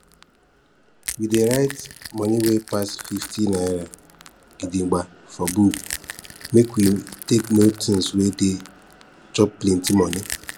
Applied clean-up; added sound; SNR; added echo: none; Crack / Crushing; 15 dB; none.